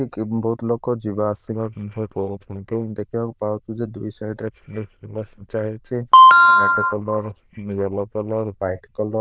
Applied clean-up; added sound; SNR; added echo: neural diffusion model UNIVERSE++.